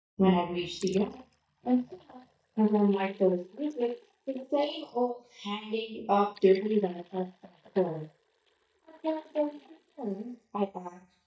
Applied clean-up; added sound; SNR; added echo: neural mask model DeepFilterNet 3.